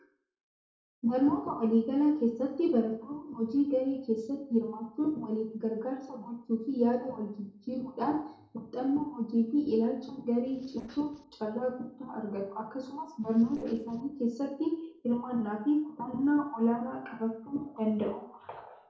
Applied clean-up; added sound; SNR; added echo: neural separator model SepFormer DNS4.